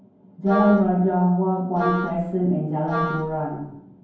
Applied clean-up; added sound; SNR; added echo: none; Wind instrument, woodwind instrument; 9 dB; reverberation time 0.9 s.